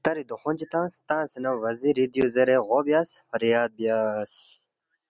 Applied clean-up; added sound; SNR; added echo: none; none; none; none.